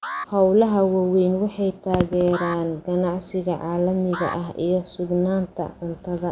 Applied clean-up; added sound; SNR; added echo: none; Alarm; 15 dB; none.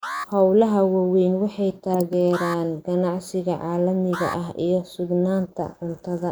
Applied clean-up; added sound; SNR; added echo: neural mask model Resemble Enhance denoiser.